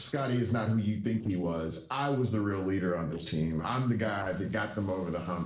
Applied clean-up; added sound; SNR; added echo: neural separator model SepFormer DNS4.